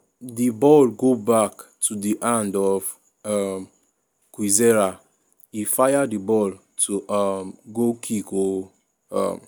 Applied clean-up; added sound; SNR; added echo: none; none; none; none.